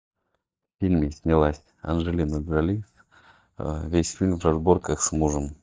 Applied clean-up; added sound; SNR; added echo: neural mask model DeepFilterNet 3.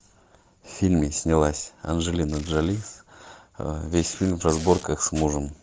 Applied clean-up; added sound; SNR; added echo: none; Packing tape, duct tape; 19 dB; none.